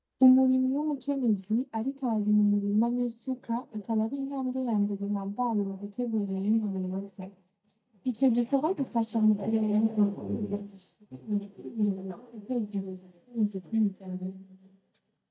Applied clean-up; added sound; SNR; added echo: neural mask model DeepFilterNet 3.